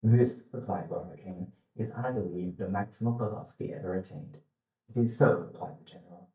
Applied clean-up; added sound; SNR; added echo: neural mask model DeepFilterNet 3.